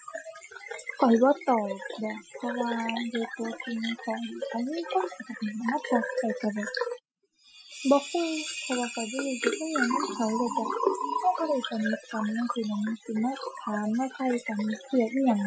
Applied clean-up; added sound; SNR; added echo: classical method Wiener filter.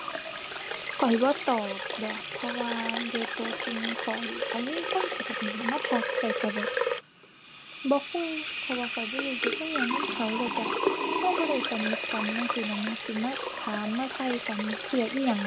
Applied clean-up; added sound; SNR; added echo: none; Sink (filling or washing) / Water tap, faucet; -1 dB; none.